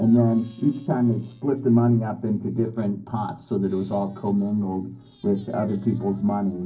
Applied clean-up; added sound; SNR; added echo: neural separator model SepFormer DNS4.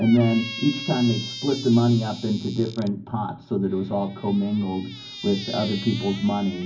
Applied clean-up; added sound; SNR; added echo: none; Squeak; 14 dB; reverberation time 0.4 s.